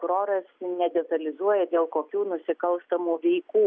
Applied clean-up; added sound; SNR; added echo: none; none; none; none.